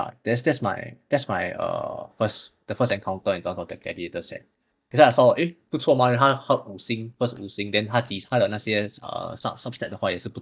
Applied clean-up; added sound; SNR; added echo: neural mask model DeepFilterNet 3.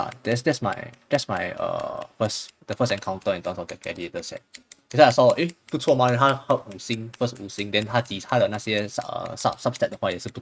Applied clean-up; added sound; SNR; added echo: neural mask model RNNoise.